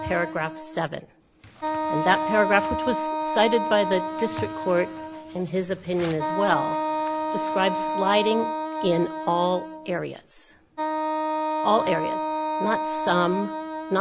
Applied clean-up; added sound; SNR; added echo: none; Wind instrument, woodwind instrument; 2 dB; none.